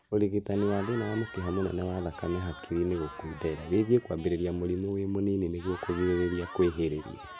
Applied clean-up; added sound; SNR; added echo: none; Crowd / Cheering; 16 dB; none.